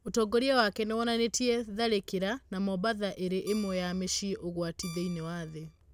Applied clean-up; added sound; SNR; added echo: none; Guitar; 20 dB; none.